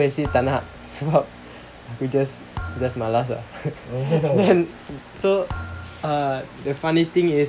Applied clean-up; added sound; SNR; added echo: none; Thump, thud; 15 dB; none.